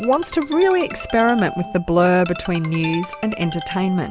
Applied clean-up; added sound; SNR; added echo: none; Ringtone; 13 dB; none.